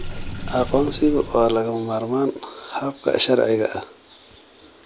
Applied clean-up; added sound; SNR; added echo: none; Sink (filling or washing) / Water; 11 dB; none.